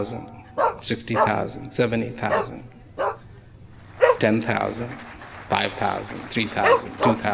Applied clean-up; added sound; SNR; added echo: none; Dog; 0 dB; none.